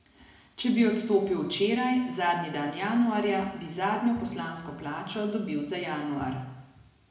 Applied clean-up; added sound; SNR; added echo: none; none; none; reverberation time 0.9 s.